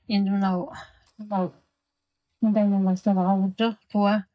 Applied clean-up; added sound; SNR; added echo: neural mask model DeepFilterNet 3.